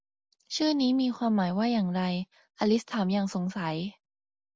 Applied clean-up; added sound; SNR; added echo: none; none; none; none.